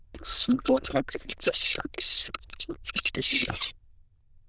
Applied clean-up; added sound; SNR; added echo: neural diffusion model UNIVERSE++.